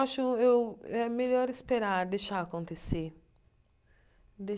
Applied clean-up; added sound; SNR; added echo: none; none; none; none.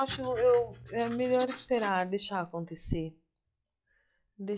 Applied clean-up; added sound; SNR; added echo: classical method log-MMSE.